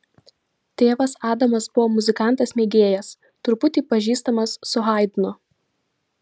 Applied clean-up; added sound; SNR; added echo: none; none; none; none.